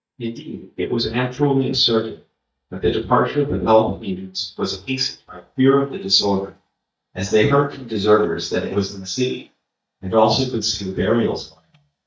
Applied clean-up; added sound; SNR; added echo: neural mask model DeepFilterNet 3.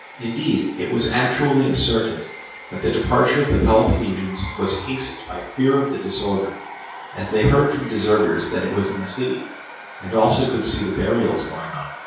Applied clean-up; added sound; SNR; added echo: none; Domestic sounds, home sounds; 16 dB; reverberation time 0.6 s.